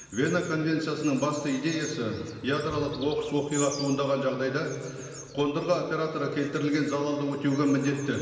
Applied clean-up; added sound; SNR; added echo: none; Bird vocalization, bird call, bird song; 18 dB; reverberation time 2.3 s.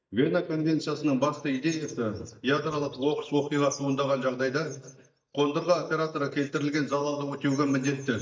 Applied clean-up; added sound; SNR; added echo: neural mask model DeepFilterNet 3.